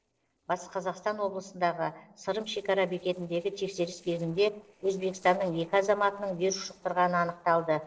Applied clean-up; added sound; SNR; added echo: neural separator model SepFormer DNS4.